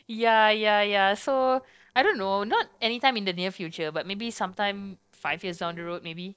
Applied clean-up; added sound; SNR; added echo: neural separator model SepFormer DNS4.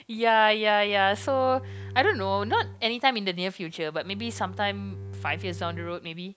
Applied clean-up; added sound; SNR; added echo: none; Bowed string instrument; 13 dB; none.